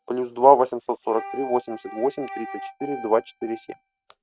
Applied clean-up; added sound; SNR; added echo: neural mask model RNNoise.